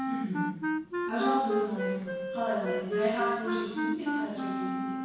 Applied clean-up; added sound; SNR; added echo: none; Wind instrument, woodwind instrument; -1 dB; reverberation time 1.1 s.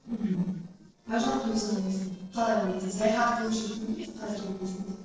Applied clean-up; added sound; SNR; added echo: neural separator model SepFormer DNS4.